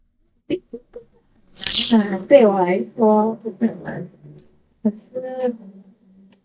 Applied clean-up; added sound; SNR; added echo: neural mask model DeepFilterNet 3.